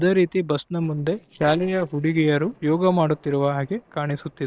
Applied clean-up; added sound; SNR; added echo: neural separator model SepFormer DNS4.